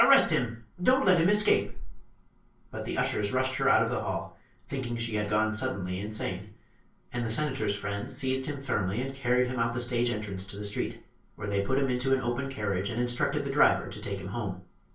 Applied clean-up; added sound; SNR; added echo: none; none; none; reverberation time 0.3 s.